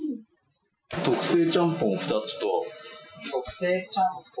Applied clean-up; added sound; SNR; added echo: classical method Wiener filter.